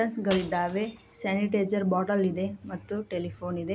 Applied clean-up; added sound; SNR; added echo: none; Shatter / Crushing; 17 dB; none.